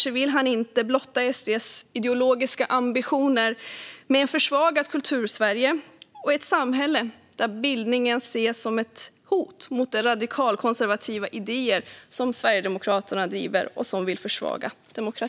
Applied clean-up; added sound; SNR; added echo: none; none; none; none.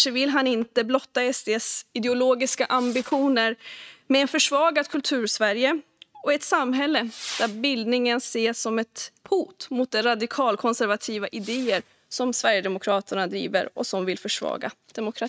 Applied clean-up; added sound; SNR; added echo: neural mask model RNNoise.